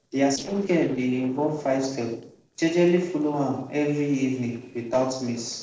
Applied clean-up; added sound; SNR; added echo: neural separator model SepFormer DNS4.